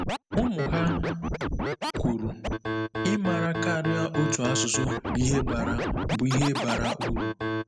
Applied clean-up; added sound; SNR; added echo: none; Scratching (performance technique); 1 dB; none.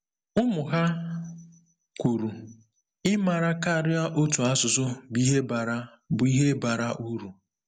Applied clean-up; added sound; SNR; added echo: none; none; none; none.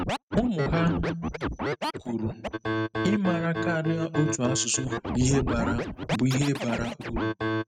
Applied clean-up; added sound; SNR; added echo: neural mask model RNNoise.